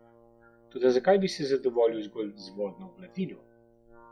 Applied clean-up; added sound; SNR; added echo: classical method log-MMSE.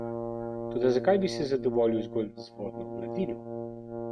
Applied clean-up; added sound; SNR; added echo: neural mask model RNNoise.